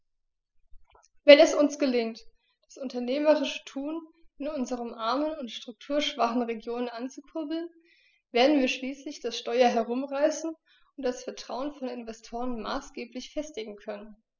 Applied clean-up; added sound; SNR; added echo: classical method spectral subtraction.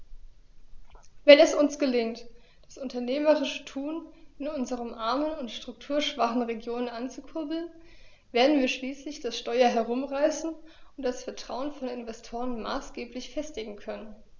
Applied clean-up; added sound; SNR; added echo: none; Squeak / Walk, footsteps; 17 dB; none.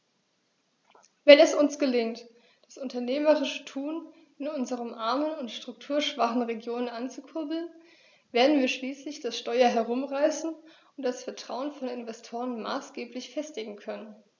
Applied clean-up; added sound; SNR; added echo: none; none; none; none.